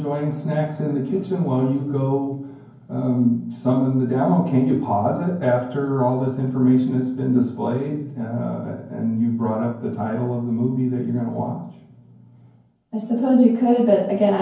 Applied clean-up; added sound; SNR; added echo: none; none; none; reverberation time 0.9 s.